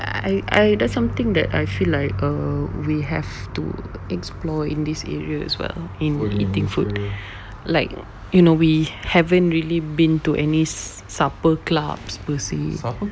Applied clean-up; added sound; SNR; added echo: none; none; none; none.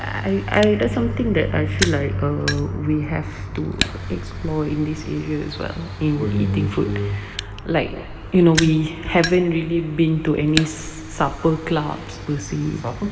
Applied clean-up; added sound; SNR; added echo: none; Fire; 12 dB; reverberation time 2.5 s.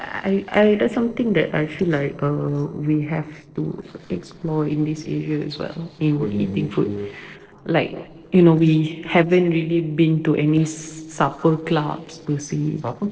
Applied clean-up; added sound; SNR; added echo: neural separator model SepFormer DNS4.